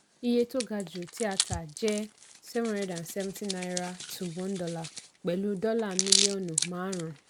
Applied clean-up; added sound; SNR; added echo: none; Hands; 3 dB; none.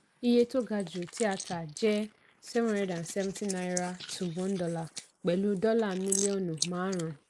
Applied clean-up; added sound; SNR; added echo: neural mask model Resemble Enhance denoiser.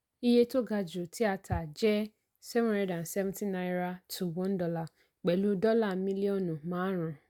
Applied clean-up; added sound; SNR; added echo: none; none; none; none.